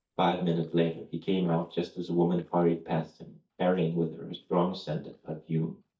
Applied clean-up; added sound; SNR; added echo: neural mask model DeepFilterNet 3.